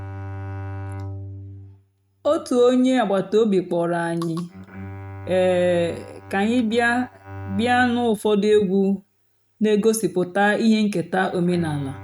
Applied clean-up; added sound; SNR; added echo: neural mask model RNNoise.